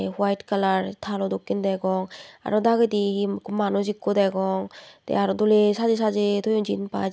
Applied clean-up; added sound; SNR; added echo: none; none; none; none.